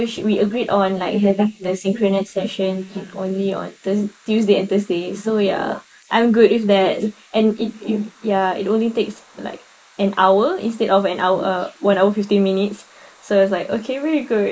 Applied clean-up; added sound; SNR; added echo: neural mask model Resemble Enhance denoiser.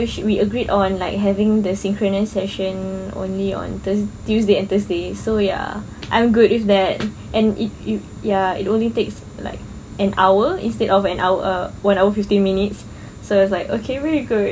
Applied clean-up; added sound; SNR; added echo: none; none; none; none.